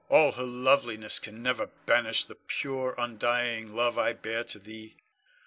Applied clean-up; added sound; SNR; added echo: none; none; none; none.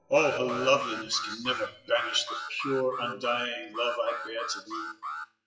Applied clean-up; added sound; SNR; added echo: classical method WPE with log-MMSE.